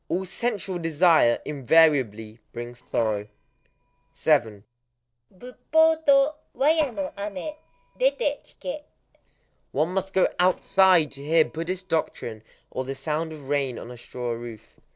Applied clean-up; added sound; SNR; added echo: neural separator model SepFormer DNS4.